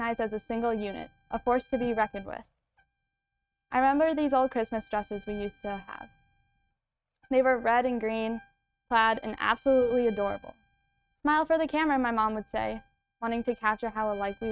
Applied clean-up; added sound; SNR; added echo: neural mask model RNNoise.